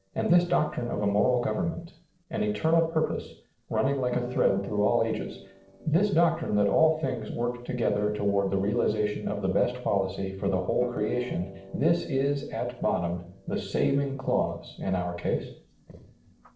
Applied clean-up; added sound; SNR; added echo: neural separator model SepFormer DNS4.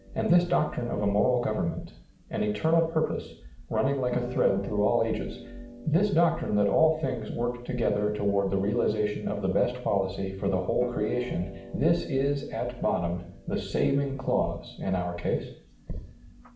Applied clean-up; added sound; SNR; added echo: none; Harp; 15 dB; reverberation time 0.6 s.